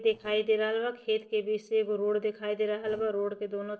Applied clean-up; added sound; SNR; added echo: neural separator model SepFormer DNS4.